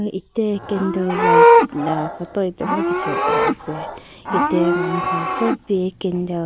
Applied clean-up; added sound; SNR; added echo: none; Livestock, farm animals, working animals; -4 dB; none.